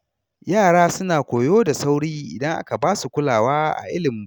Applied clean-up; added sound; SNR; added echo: none; none; none; none.